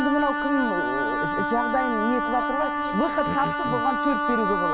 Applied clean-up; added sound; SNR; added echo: none; Wind instrument, woodwind instrument; -1 dB; none.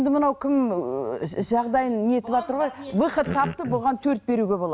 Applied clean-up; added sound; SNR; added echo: none; none; none; none.